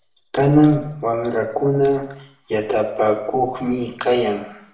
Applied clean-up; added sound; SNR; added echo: none; none; none; reverberation time 0.6 s.